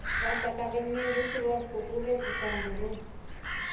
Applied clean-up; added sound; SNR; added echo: none; Crow; 2 dB; reverberation time 0.7 s.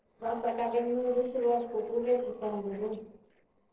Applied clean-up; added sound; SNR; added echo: neural separator model SepFormer DNS4.